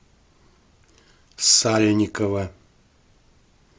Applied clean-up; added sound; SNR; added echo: none; none; none; none.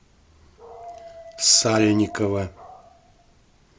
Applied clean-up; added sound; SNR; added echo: none; Dog; 18 dB; none.